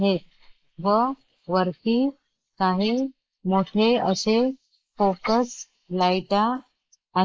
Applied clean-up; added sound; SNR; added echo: neural mask model Resemble Enhance denoiser.